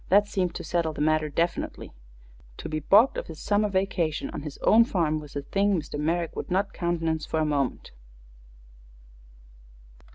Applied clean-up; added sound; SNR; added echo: none; none; none; none.